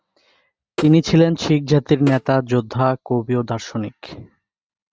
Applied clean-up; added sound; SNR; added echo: neural mask model RNNoise.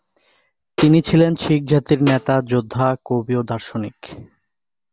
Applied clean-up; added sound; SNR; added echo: none; Snare drum; 14 dB; none.